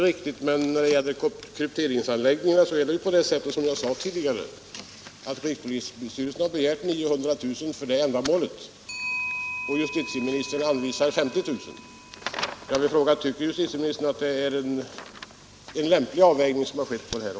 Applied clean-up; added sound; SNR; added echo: none; Clock; 17 dB; none.